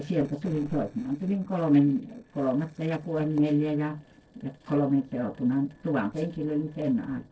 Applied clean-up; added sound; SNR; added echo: neural separator model SepFormer DNS4.